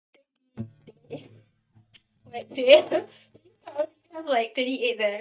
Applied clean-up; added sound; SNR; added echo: neural mask model DeepFilterNet 3.